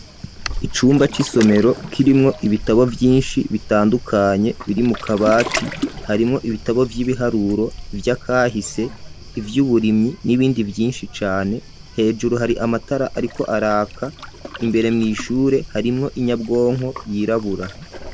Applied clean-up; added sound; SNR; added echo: none; Waves, surf; 13 dB; none.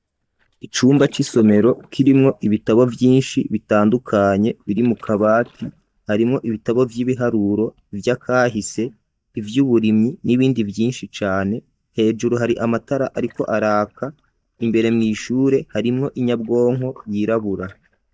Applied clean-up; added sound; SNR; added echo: neural mask model DeepFilterNet 3.